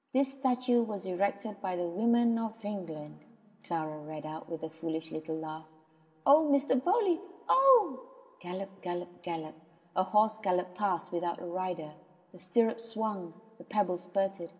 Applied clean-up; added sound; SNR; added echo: none; none; none; reverberation time 2.4 s.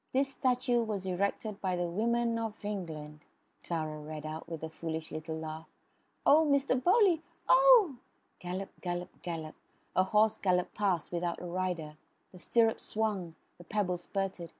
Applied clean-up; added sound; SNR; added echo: none; none; none; none.